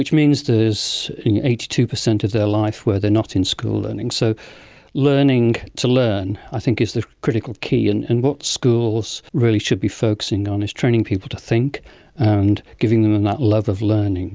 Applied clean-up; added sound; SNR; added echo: none; none; none; none.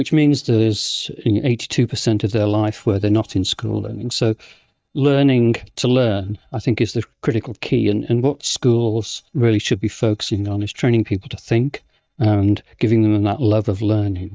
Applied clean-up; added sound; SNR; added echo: neural mask model DeepFilterNet 3.